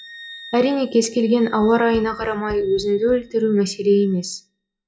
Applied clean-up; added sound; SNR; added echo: classical method log-MMSE.